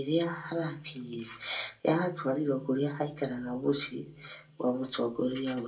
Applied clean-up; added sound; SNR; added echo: none; none; none; reverberation time 0.2 s.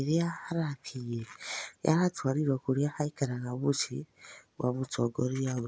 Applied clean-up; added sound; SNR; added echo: none; none; none; none.